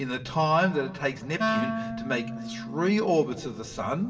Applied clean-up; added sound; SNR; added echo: none; Wind instrument, woodwind instrument; 6 dB; reverberation time 2.0 s.